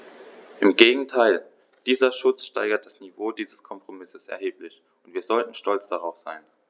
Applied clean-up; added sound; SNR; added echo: none; none; none; none.